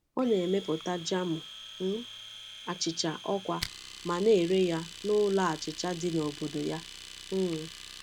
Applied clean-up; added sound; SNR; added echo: none; Domestic sounds, home sounds; 14 dB; none.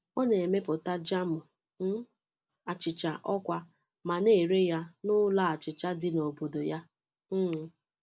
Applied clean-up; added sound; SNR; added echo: none; none; none; none.